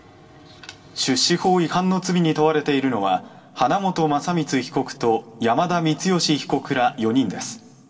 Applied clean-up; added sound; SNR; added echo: none; none; none; reverberation time 1.4 s.